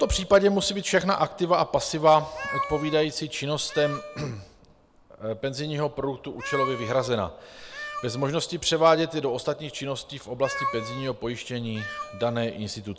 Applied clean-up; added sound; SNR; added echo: none; Meow; 12 dB; none.